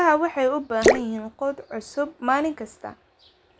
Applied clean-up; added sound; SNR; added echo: none; Drip / Splash, splatter; 1 dB; none.